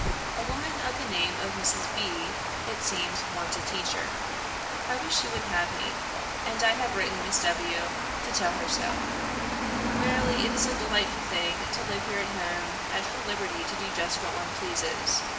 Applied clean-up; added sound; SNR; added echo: none; Water; -1 dB; reverberation time 0.8 s.